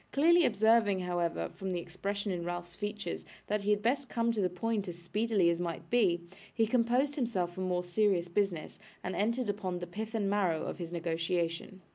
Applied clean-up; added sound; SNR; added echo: none; none; none; none.